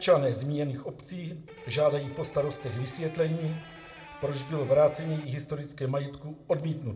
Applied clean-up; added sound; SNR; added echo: none; Electric guitar; 18 dB; reverberation time 1.1 s.